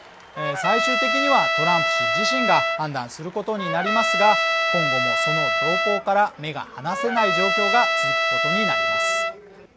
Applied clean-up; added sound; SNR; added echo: none; Trumpet; -3 dB; none.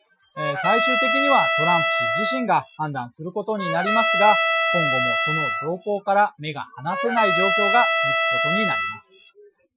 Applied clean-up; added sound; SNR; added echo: classical method Wiener filter.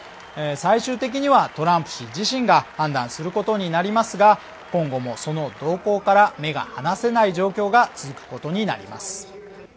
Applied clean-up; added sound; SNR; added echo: none; none; none; none.